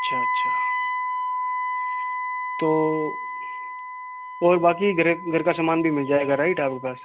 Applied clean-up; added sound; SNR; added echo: none; Wind instrument, woodwind instrument; 4 dB; none.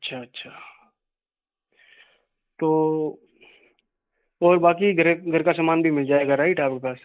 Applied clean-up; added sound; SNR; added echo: neural mask model Resemble Enhance denoiser.